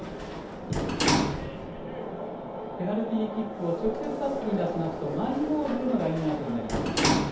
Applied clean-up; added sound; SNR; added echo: none; Sliding door; 2 dB; reverberation time 0.8 s.